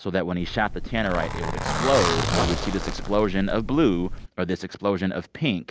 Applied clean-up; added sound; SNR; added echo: none; Zipper (clothing); 3 dB; none.